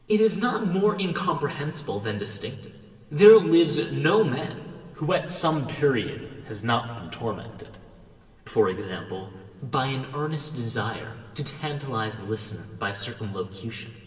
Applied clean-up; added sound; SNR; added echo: none; none; none; reverberation time 2.2 s.